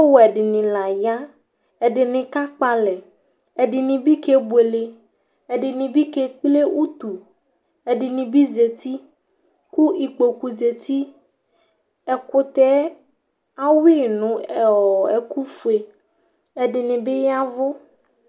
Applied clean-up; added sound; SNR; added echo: none; none; none; none.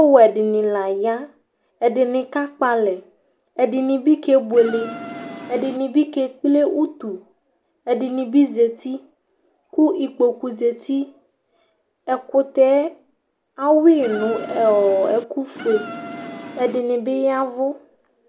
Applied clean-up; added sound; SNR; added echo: none; Insect; 12 dB; none.